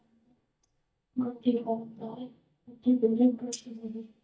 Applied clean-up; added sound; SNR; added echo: neural mask model DeepFilterNet 3.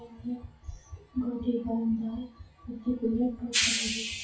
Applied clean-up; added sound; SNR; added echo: classical method WPE with log-MMSE.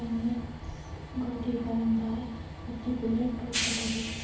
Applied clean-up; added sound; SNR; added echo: none; Train; 5 dB; reverberation time 2.2 s.